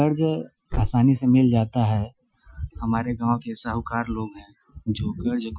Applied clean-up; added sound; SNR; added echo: classical method Wiener filter.